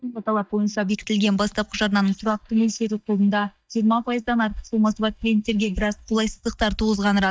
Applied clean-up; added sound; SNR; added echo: neural mask model DeepFilterNet 3.